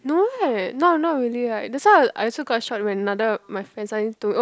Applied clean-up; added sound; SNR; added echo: none; none; none; none.